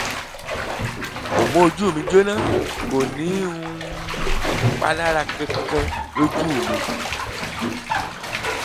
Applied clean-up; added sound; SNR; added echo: none; Bathtub (filling or washing); 1 dB; none.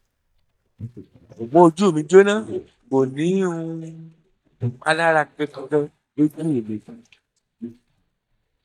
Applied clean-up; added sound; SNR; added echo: neural mask model DeepFilterNet 3.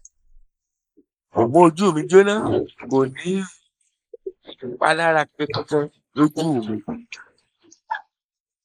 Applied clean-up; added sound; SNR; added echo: neural mask model Resemble Enhance denoiser.